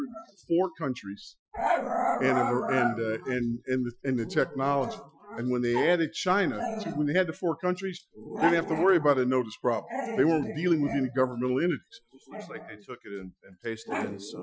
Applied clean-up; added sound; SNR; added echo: classical method Wiener filter.